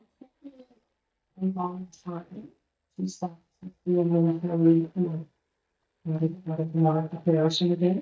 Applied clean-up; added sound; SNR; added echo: neural mask model DeepFilterNet 3.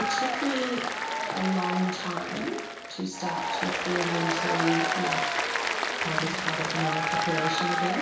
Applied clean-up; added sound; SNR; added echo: none; Applause; -2 dB; reverberation time 0.6 s.